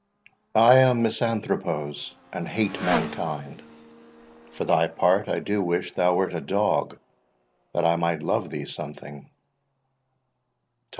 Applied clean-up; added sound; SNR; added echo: none; Motorcycle; 15 dB; none.